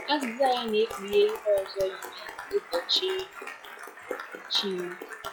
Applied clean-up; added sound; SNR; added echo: classical method log-MMSE.